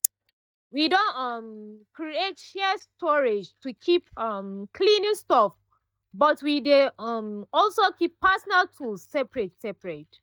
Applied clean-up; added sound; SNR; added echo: neural mask model DeepFilterNet 3.